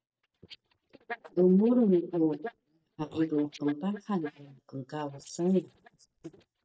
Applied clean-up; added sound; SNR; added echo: neural mask model DeepFilterNet 3.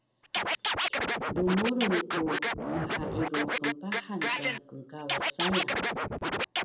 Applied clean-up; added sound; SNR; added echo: none; Scratching (performance technique); -2 dB; reverberation time 0.7 s.